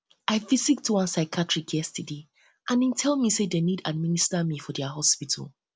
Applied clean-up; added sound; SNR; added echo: none; none; none; none.